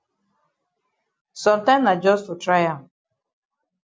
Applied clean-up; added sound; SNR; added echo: none; none; none; none.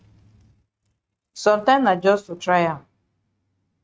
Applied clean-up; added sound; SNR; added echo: neural mask model RNNoise.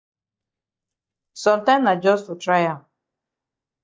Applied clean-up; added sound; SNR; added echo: neural mask model DeepFilterNet 3.